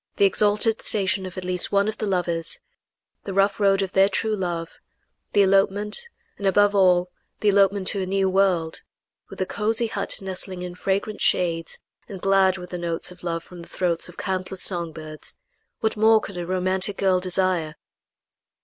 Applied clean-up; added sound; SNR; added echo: none; none; none; none.